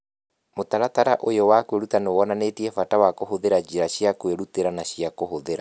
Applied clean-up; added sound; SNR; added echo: none; none; none; none.